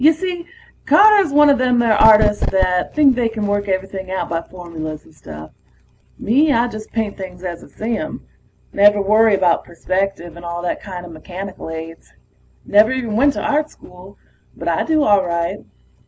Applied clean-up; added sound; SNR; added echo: none; none; none; none.